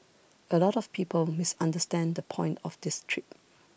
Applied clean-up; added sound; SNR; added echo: none; none; none; none.